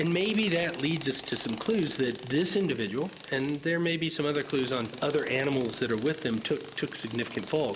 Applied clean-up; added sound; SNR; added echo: none; Tools; 16 dB; none.